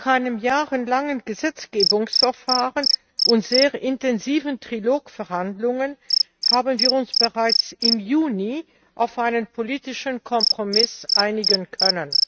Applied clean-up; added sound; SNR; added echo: neural mask model RNNoise.